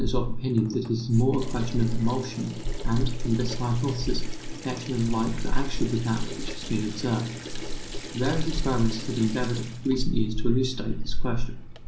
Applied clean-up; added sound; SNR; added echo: none; Sink (filling or washing) / Water tap, faucet; -1 dB; reverberation time 0.6 s.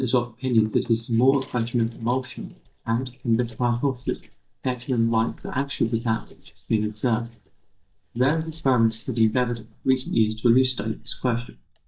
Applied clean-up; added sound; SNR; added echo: neural mask model DeepFilterNet 3.